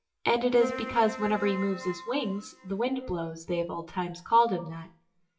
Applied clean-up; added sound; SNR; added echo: classical method WPE with log-MMSE.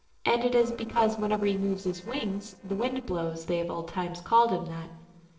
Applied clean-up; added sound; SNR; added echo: neural separator model SepFormer DNS4.